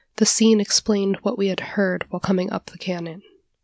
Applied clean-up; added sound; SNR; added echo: none; none; none; none.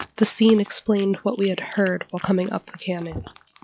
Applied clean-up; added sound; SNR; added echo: classical method log-MMSE.